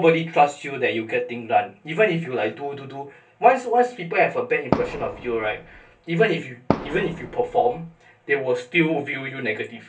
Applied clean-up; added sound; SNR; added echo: none; Fireworks; 7 dB; reverberation time 0.2 s.